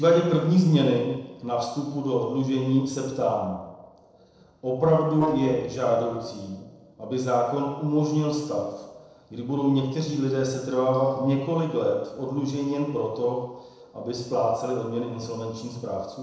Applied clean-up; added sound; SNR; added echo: neural separator model SepFormer DNS4.